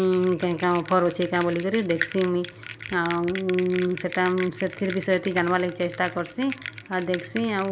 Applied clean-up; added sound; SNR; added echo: none; Bell; 13 dB; none.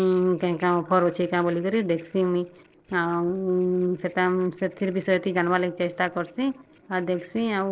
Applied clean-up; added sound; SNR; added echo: neural separator model SepFormer DNS4.